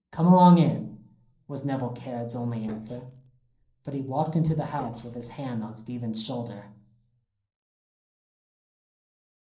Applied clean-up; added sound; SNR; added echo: neural separator model SepFormer DNS4.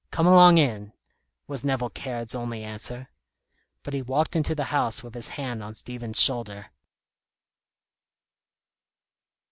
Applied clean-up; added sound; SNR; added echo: none; none; none; none.